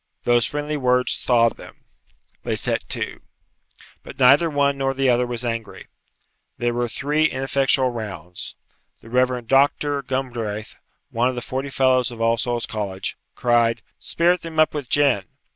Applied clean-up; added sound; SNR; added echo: none; none; none; none.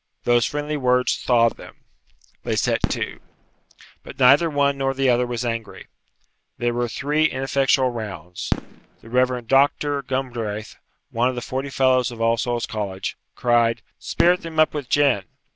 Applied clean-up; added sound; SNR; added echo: none; Fireworks; 14 dB; none.